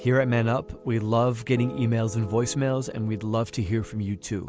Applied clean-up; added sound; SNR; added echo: none; none; none; none.